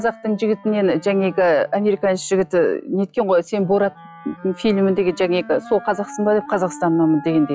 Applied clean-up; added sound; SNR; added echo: classical method log-MMSE.